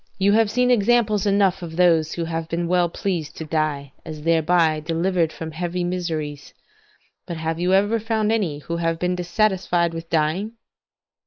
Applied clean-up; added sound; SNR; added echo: neural mask model Resemble Enhance denoiser.